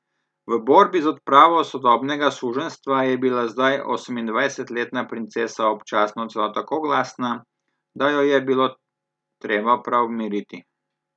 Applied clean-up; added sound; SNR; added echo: none; none; none; none.